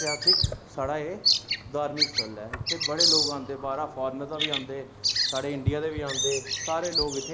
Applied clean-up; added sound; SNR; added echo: none; Bird vocalization, bird call, bird song; -4 dB; none.